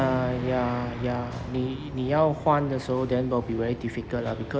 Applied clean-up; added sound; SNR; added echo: none; Strum; 16 dB; none.